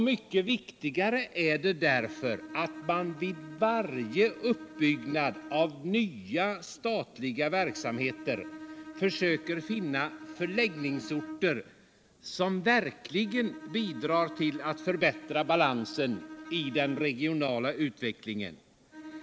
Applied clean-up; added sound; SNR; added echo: none; Bowed string instrument; 16 dB; none.